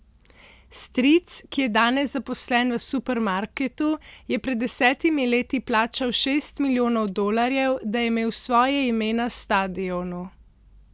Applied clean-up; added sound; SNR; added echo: none; none; none; none.